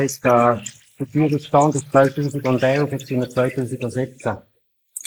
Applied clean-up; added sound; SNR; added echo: neural mask model Resemble Enhance denoiser.